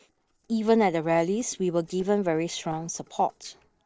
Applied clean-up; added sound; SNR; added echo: neural separator model SepFormer DNS4.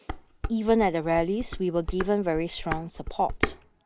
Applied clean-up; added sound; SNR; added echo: none; Dishes, pots, and pans; 8 dB; none.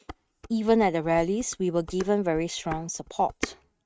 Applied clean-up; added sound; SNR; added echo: neural mask model RNNoise.